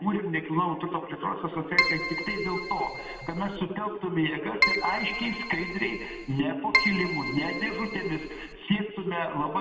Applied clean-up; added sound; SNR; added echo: none; Keyboard (musical); 1 dB; reverberation time 1.9 s.